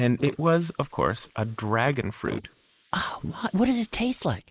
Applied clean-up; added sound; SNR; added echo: neural mask model Resemble Enhance denoiser.